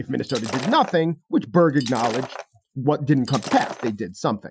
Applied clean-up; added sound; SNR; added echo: classical method Wiener filter.